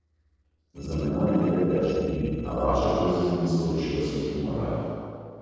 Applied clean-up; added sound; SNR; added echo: neural separator model SepFormer DNS4.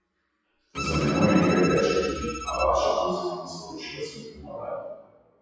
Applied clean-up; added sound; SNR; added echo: classical method WPE with log-MMSE.